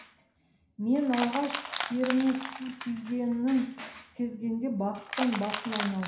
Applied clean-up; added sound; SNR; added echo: none; Crushing; 9 dB; reverberation time 0.5 s.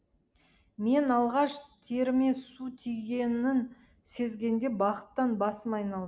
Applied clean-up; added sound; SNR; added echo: none; none; none; none.